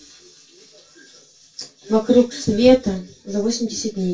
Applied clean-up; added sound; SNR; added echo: none; none; none; reverberation time 0.2 s.